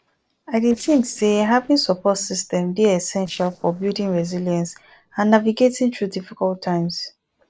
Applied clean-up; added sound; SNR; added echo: neural separator model SepFormer DNS4.